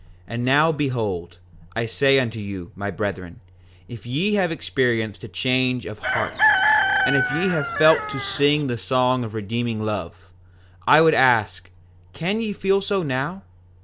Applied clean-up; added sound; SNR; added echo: none; Chicken, rooster; -1 dB; none.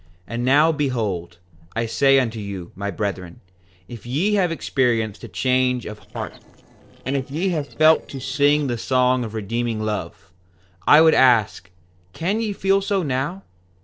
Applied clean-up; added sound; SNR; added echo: neural separator model SepFormer DNS4.